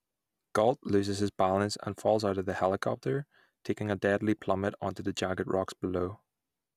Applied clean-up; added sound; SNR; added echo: none; none; none; none.